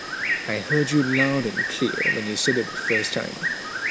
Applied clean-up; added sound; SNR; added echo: none; Bird; 1 dB; none.